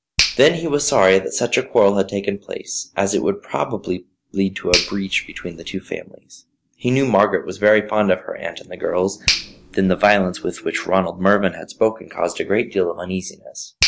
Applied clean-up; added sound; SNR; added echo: none; Finger snapping; 10 dB; none.